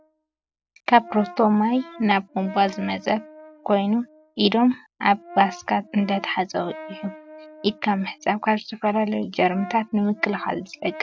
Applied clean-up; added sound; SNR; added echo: none; Brass instrument; 19 dB; none.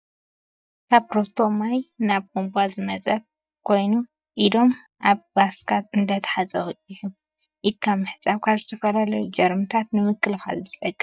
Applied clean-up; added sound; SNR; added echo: neural mask model DeepFilterNet 3.